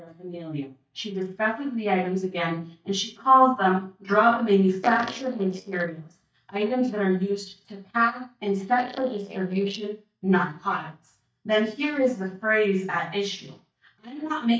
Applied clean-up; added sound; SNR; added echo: neural mask model DeepFilterNet 3.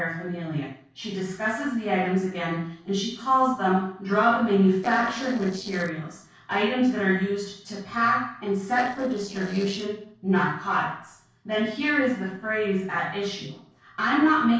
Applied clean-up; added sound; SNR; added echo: neural separator model SepFormer DNS4.